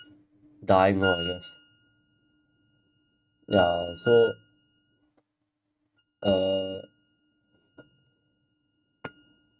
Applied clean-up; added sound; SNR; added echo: neural mask model RNNoise.